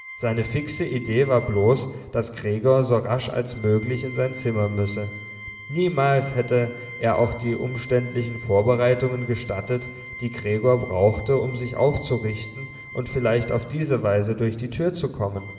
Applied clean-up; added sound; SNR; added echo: none; Organ; 17 dB; reverberation time 2.7 s.